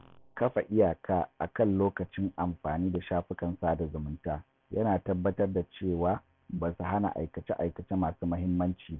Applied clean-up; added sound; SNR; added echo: none; none; none; none.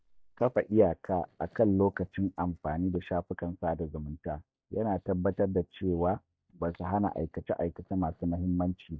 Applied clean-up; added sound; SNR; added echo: neural mask model DeepFilterNet 3.